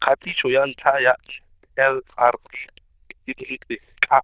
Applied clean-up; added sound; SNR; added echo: neural diffusion model UNIVERSE++.